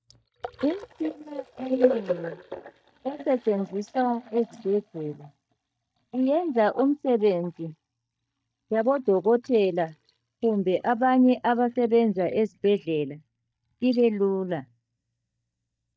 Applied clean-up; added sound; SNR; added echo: neural mask model DeepFilterNet 3.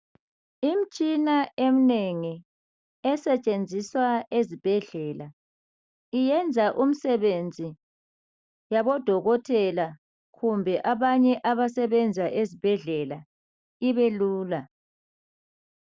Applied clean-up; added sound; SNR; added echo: none; none; none; none.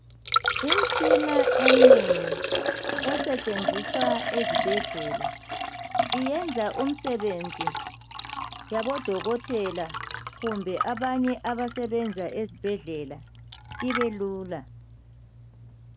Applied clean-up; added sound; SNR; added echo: none; Liquid; -4 dB; none.